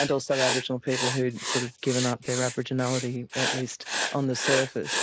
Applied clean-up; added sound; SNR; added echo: neural mask model Resemble Enhance denoiser.